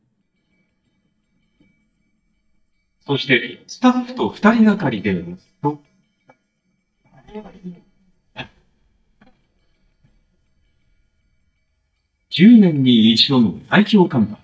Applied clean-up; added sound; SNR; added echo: neural mask model DeepFilterNet 3.